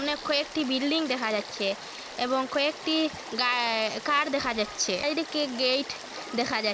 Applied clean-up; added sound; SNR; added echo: none; Stream / Frog; 12 dB; none.